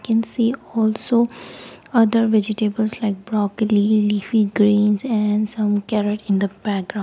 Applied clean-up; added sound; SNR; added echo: none; none; none; none.